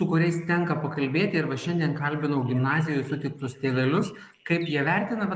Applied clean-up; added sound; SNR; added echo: neural separator model SepFormer DNS4.